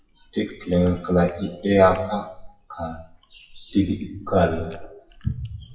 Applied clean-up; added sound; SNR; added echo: classical method WPE with log-MMSE.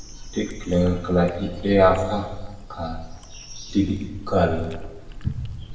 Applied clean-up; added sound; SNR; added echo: none; Chewing, mastication; 11 dB; reverberation time 1.2 s.